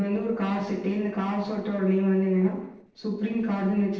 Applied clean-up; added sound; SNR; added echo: neural separator model SepFormer DNS4.